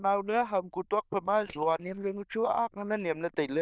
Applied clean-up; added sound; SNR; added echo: neural diffusion model UNIVERSE++.